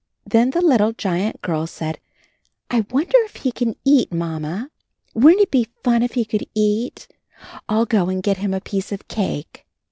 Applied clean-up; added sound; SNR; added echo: none; none; none; none.